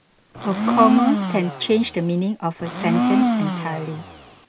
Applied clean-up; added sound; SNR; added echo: none; Domestic sounds, home sounds; 1 dB; none.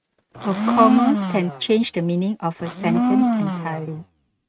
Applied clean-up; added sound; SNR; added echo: neural mask model RNNoise.